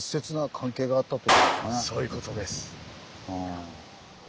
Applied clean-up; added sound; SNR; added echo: none; Clapping; -4 dB; none.